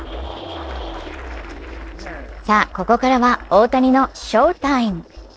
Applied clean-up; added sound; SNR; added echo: neural separator model SepFormer DNS4.